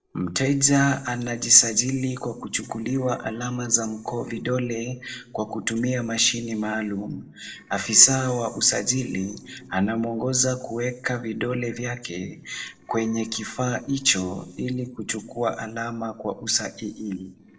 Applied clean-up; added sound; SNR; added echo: neural separator model SepFormer DNS4.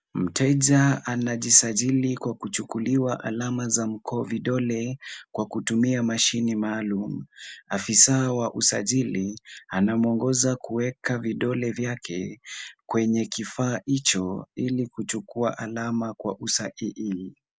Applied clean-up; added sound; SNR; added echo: none; none; none; none.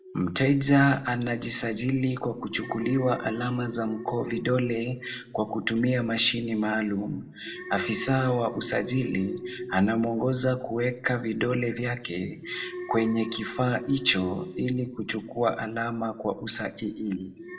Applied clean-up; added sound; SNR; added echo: none; Alarm; 17 dB; reverberation time 0.5 s.